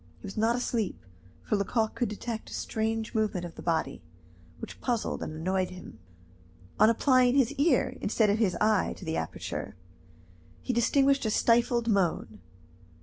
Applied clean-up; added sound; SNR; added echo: none; none; none; none.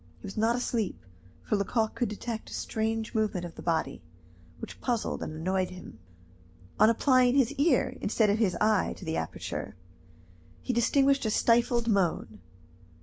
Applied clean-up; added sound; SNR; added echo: none; Whoosh, swoosh, swish; 3 dB; none.